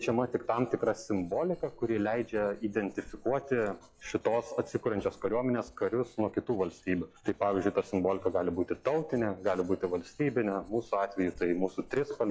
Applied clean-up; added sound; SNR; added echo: classical method log-MMSE.